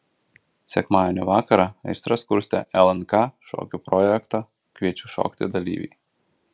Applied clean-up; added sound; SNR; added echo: none; none; none; none.